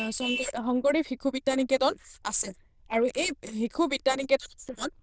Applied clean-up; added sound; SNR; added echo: neural diffusion model UNIVERSE++.